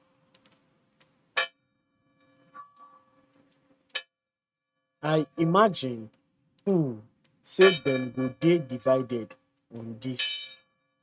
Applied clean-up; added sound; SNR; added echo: neural mask model RNNoise.